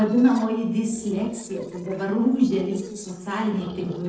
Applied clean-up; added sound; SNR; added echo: neural separator model SepFormer DNS4.